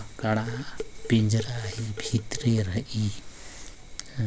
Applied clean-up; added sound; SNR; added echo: none; Dishes, pots, and pans; 14 dB; none.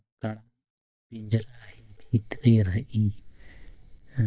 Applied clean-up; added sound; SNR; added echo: neural mask model DeepFilterNet 3.